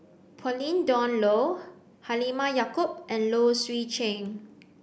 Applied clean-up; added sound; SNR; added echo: none; none; none; none.